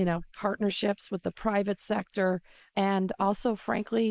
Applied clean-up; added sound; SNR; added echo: neural mask model Resemble Enhance denoiser.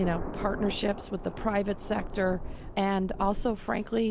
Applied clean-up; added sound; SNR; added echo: none; Thunder; 7 dB; none.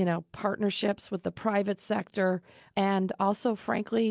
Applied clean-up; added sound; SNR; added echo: none; none; none; none.